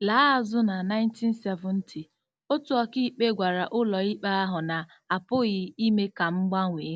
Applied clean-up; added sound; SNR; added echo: none; none; none; none.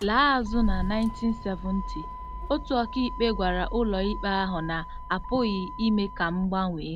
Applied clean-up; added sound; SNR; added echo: none; Motor vehicle (road); 7 dB; none.